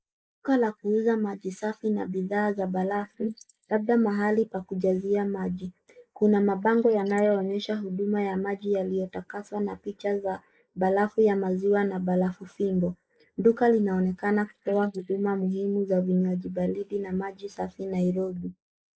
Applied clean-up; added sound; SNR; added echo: neural mask model Resemble Enhance denoiser.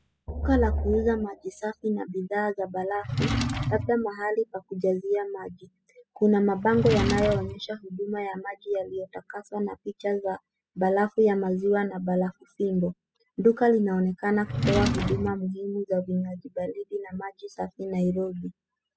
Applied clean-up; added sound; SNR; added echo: classical method spectral subtraction.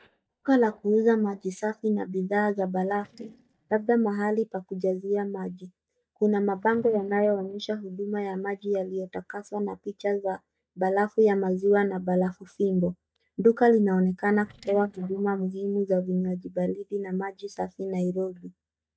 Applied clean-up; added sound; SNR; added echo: neural mask model DeepFilterNet 3.